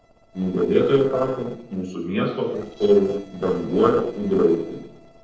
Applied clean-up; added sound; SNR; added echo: neural separator model SepFormer DNS4.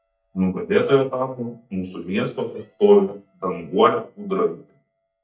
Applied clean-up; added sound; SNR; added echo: neural mask model DeepFilterNet 3.